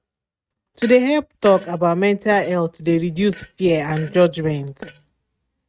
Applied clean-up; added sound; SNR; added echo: neural mask model RNNoise.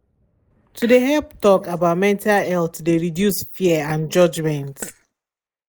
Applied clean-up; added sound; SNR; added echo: neural mask model Resemble Enhance denoiser.